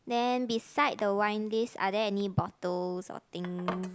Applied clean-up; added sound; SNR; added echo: none; Domestic sounds, home sounds; 17 dB; none.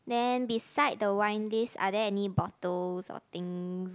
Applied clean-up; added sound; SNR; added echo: none; none; none; none.